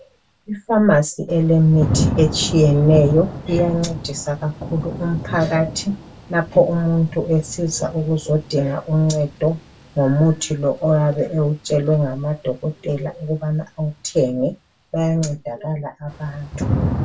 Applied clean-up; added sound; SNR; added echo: none; Thunder / Rain; 10 dB; reverberation time 0.1 s.